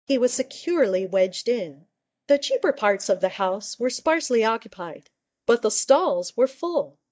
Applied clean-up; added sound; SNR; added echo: neural mask model DeepFilterNet 3.